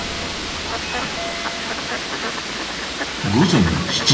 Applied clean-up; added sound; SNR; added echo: none; Fowl; 3 dB; reverberation time 2.2 s.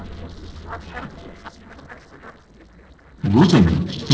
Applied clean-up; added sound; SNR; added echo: neural separator model SepFormer DNS4.